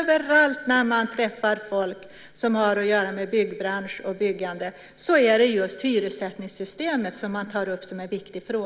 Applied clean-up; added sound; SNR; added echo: none; none; none; none.